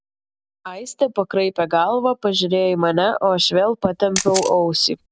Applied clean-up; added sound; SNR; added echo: none; Camera; 10 dB; none.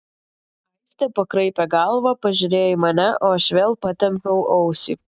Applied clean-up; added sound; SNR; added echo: neural mask model DeepFilterNet 3.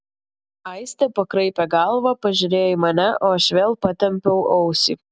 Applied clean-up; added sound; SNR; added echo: none; none; none; none.